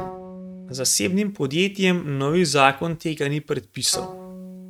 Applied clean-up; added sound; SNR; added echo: neural mask model RNNoise.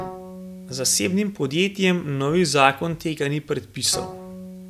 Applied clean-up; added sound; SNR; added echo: none; Bowed string instrument; 16 dB; none.